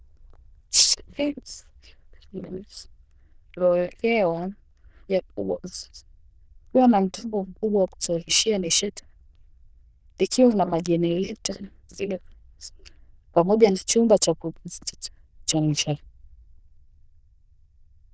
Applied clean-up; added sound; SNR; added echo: neural diffusion model UNIVERSE++.